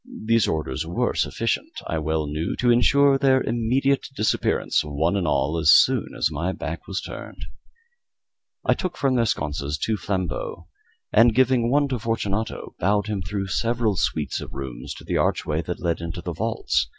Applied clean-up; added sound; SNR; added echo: none; none; none; none.